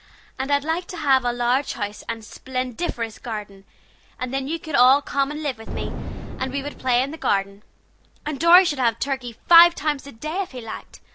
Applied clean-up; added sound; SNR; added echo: none; Boom; 7 dB; none.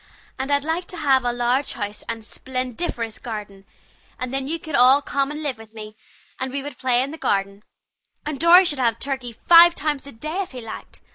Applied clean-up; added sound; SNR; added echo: neural mask model Resemble Enhance denoiser.